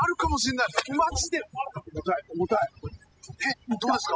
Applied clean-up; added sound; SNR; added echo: classical method spectral subtraction.